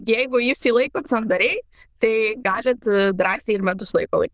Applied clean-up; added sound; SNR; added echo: neural diffusion model UNIVERSE++.